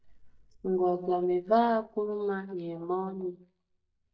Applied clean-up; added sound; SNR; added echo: neural mask model DeepFilterNet 3.